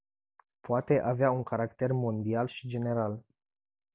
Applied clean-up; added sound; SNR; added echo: none; none; none; none.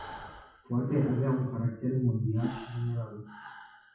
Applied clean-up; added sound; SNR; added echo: classical method WPE with log-MMSE.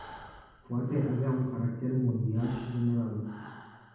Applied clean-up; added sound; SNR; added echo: none; Breathing; 20 dB; reverberation time 1.1 s.